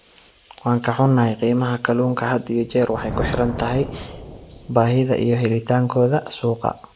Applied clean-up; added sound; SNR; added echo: none; Thunder; 15 dB; none.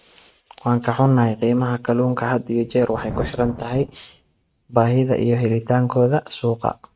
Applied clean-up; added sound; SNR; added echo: neural mask model RNNoise.